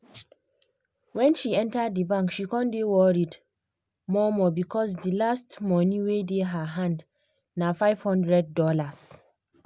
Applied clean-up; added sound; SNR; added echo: none; none; none; none.